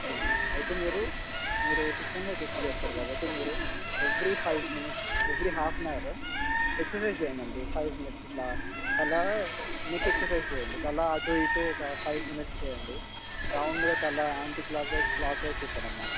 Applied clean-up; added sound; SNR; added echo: none; Sawing + Bird; -3 dB; none.